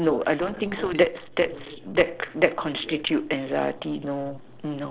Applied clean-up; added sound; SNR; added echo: neural separator model SepFormer DNS4.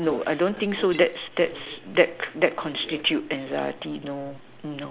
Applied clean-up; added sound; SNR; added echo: none; Shatter; 19 dB; none.